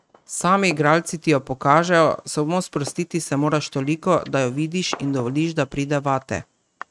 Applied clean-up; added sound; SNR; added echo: neural mask model RNNoise.